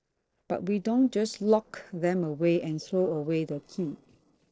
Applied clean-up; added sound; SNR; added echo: neural separator model SepFormer DNS4.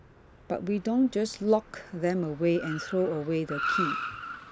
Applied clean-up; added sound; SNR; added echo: none; Car; 8 dB; none.